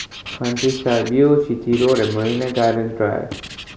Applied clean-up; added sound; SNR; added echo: none; Writing; 14 dB; none.